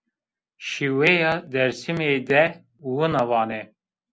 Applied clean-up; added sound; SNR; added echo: none; none; none; none.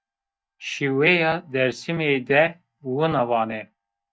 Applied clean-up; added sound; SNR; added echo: neural mask model DeepFilterNet 3.